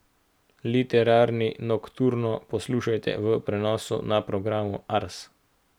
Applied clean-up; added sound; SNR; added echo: none; none; none; none.